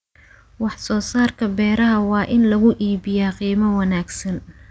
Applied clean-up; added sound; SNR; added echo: none; none; none; none.